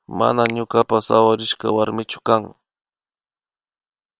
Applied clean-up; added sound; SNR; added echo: neural separator model SepFormer WHAM!.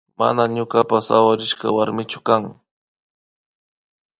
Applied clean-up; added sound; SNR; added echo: neural mask model DeepFilterNet 3.